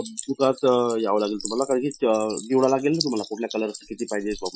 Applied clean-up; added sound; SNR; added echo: classical method Wiener filter.